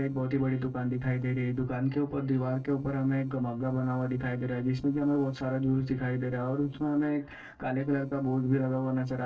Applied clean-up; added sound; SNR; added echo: neural separator model SepFormer DNS4.